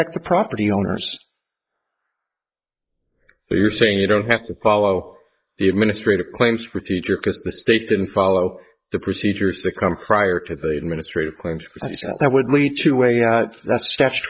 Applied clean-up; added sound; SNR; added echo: neural mask model Resemble Enhance denoiser.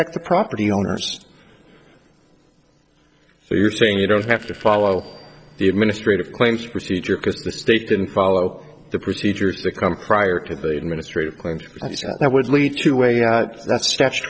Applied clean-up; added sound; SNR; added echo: neural separator model SepFormer DNS4.